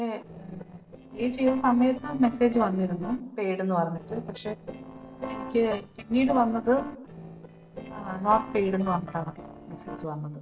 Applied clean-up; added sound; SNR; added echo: neural separator model SepFormer DNS4.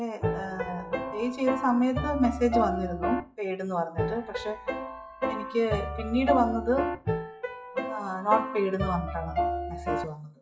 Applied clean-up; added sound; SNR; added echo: classical method WPE with log-MMSE.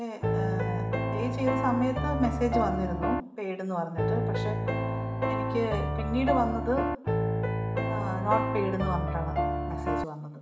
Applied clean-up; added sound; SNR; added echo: none; Piano; -3 dB; reverberation time 0.9 s.